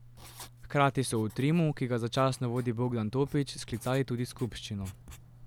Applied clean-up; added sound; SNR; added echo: none; Writing; 20 dB; none.